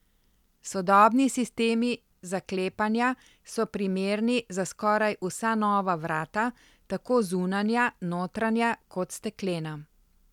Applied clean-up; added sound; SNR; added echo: none; none; none; none.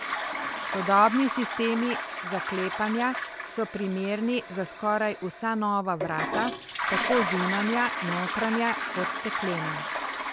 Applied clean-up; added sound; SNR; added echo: none; Toilet flush; 3 dB; none.